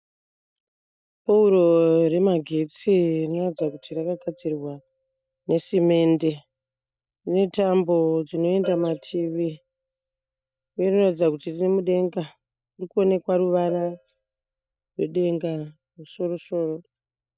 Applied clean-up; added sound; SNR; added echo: neural mask model DeepFilterNet 3.